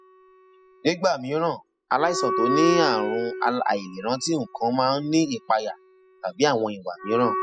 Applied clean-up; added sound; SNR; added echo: classical method spectral subtraction.